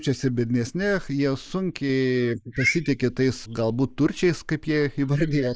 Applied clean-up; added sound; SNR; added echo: neural mask model Resemble Enhance denoiser.